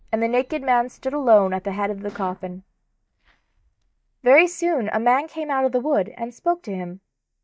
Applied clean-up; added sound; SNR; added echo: neural mask model DeepFilterNet 3.